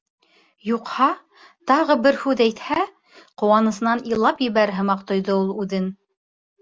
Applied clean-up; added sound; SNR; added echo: none; none; none; none.